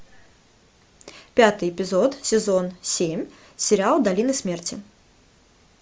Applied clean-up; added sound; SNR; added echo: none; none; none; none.